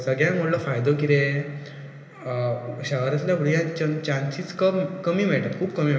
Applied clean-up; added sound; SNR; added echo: none; none; none; reverberation time 2.2 s.